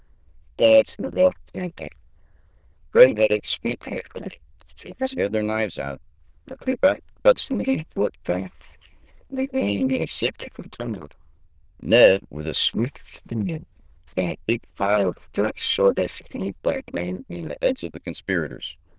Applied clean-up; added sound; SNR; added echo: neural diffusion model UNIVERSE++.